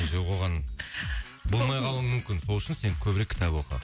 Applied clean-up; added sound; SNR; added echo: none; none; none; none.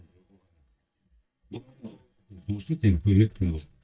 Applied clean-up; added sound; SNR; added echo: neural mask model DeepFilterNet 3.